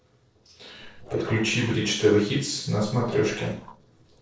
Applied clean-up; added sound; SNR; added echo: neural separator model SepFormer DNS4.